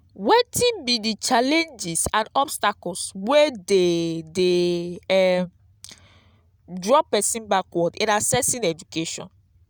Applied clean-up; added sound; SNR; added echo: none; none; none; none.